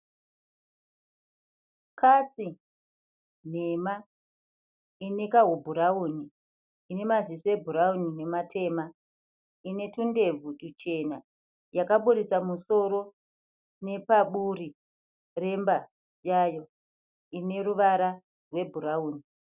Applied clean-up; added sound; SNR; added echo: none; none; none; none.